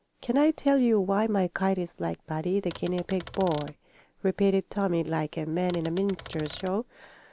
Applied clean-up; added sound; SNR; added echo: none; Typewriter; 16 dB; none.